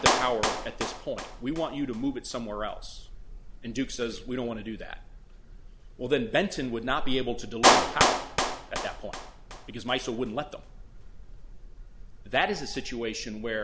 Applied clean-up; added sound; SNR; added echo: none; Clapping; 0 dB; none.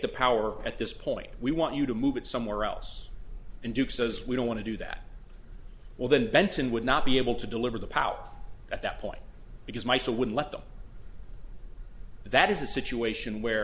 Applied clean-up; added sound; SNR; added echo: none; none; none; none.